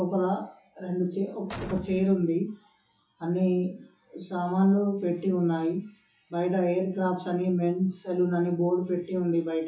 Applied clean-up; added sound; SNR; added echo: classical method WPE with log-MMSE.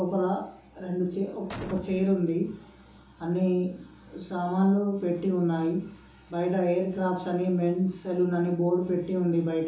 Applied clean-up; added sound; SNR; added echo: none; Boom; 14 dB; reverberation time 1.2 s.